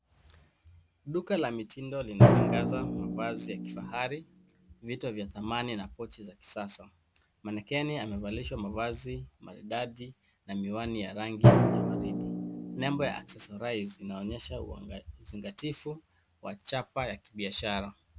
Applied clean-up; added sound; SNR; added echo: none; Drum; -4 dB; none.